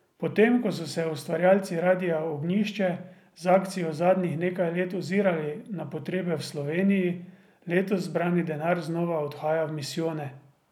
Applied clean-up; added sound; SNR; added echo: none; none; none; none.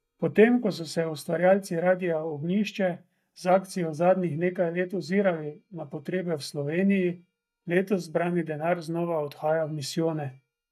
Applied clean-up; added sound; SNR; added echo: neural mask model DeepFilterNet 3.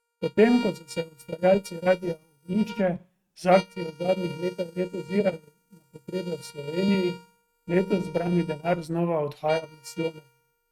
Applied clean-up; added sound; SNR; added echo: neural mask model RNNoise.